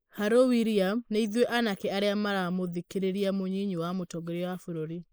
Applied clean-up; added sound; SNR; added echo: neural mask model Resemble Enhance denoiser.